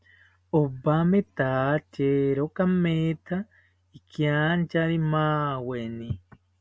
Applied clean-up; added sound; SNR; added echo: none; none; none; none.